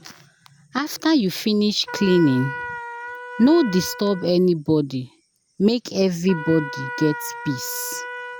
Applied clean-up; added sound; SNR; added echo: none; Trumpet; 13 dB; none.